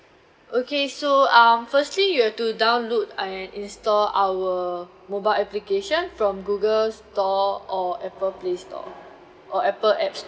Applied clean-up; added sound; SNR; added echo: none; none; none; none.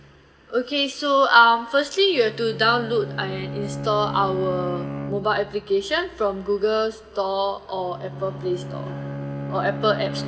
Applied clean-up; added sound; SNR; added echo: none; Bowed string instrument; 11 dB; reverberation time 0.7 s.